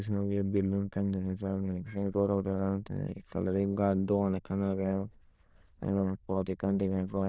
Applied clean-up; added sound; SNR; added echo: neural diffusion model UNIVERSE++.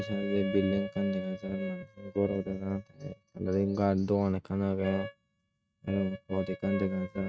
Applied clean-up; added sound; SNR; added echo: neural mask model RNNoise.